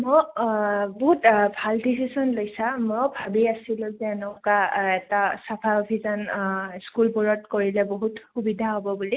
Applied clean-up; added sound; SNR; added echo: none; none; none; none.